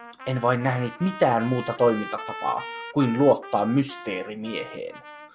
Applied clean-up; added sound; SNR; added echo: none; Trumpet; 14 dB; none.